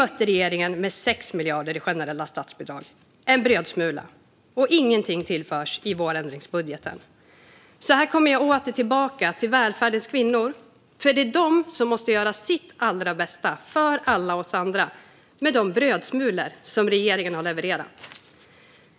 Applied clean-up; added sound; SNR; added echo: none; none; none; none.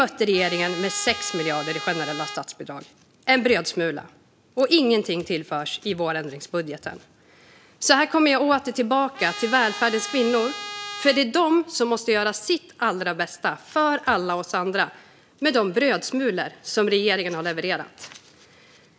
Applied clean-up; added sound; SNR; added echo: none; Trumpet; 11 dB; none.